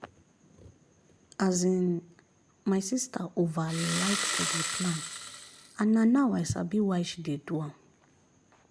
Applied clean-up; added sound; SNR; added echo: none; Engine starting; 3 dB; none.